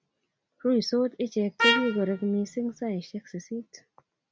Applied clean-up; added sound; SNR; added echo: none; Trumpet; -1 dB; none.